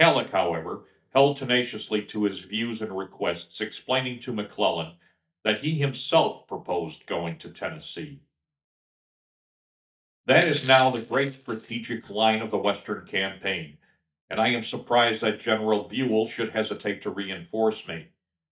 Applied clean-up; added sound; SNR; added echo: neural mask model DeepFilterNet 3.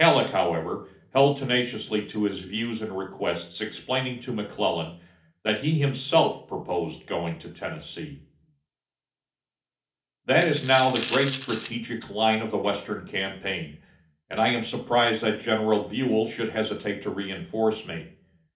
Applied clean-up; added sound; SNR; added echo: none; Coin (dropping); 9 dB; reverberation time 0.4 s.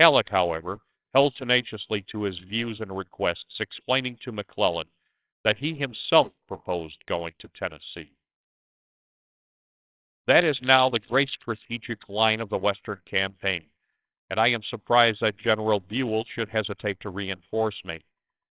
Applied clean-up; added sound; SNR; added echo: neural separator model SepFormer WHAMR!.